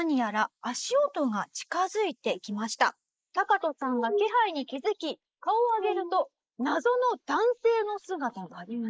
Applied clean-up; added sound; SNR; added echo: neural mask model Resemble Enhance denoiser.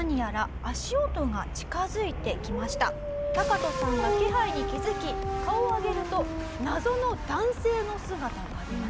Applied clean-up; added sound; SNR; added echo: none; Dog + Traffic noise, roadway noise; 3 dB; none.